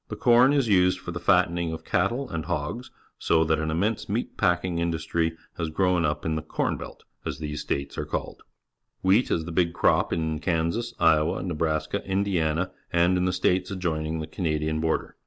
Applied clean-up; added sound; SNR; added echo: none; none; none; none.